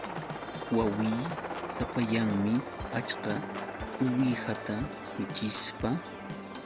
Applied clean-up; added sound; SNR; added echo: none; Aircraft + Organ; 6 dB; none.